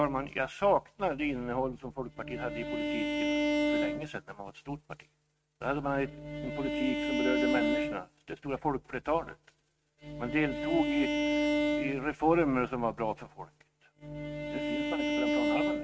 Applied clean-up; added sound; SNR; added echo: neural mask model RNNoise.